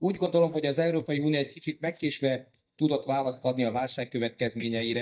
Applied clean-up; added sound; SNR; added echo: neural mask model DeepFilterNet 3.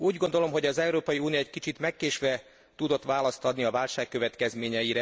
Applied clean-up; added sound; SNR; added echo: none; none; none; none.